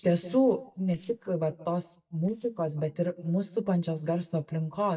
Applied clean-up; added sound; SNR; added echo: neural mask model DeepFilterNet 3.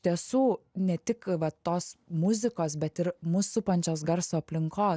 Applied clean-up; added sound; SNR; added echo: none; none; none; none.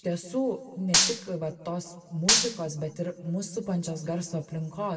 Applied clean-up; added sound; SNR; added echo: none; Gunshot, gunfire; -4 dB; reverberation time 1.6 s.